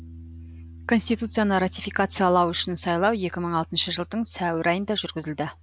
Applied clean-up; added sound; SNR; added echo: none; Piano; 19 dB; none.